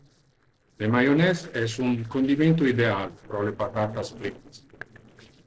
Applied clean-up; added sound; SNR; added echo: neural separator model SepFormer DNS4.